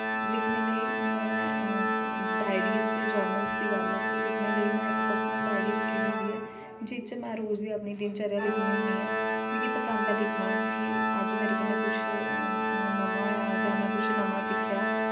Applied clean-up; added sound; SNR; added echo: none; Organ; -4 dB; reverberation time 0.5 s.